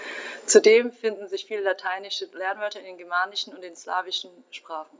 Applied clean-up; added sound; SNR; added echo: none; none; none; none.